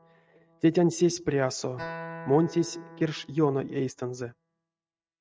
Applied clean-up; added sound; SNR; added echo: neural mask model RNNoise.